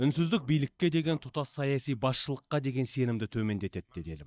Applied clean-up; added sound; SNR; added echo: neural mask model DeepFilterNet 3.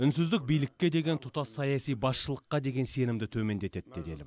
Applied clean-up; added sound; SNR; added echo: none; none; none; none.